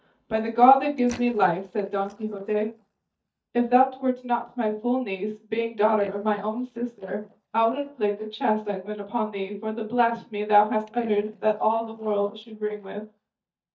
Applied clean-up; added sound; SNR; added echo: neural mask model DeepFilterNet 3.